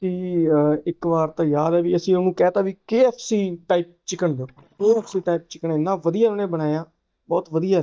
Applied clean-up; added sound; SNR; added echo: neural mask model DeepFilterNet 3.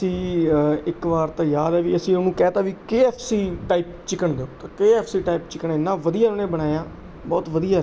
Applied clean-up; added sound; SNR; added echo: none; none; none; none.